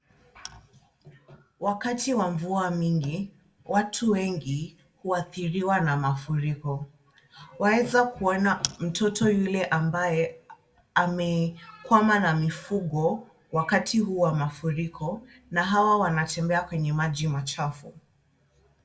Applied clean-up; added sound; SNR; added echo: none; none; none; reverberation time 0.3 s.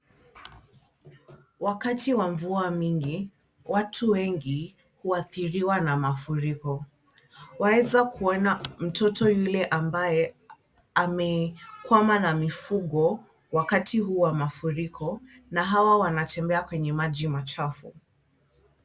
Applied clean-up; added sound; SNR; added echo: none; none; none; none.